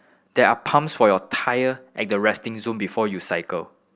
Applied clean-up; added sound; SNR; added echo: none; none; none; none.